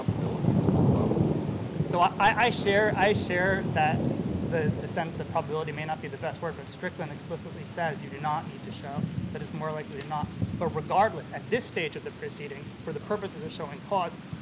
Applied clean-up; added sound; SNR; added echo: none; Thunder / Rain; 1 dB; none.